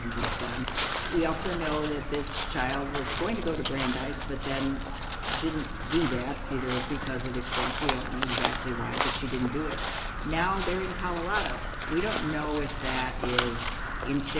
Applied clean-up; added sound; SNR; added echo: none; Crow; 1 dB; none.